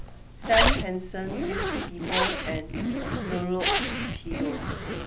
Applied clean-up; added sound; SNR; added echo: none; Zipper (clothing); -4 dB; none.